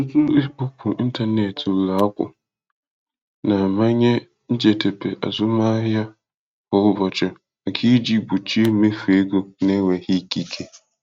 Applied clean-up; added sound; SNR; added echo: neural mask model RNNoise.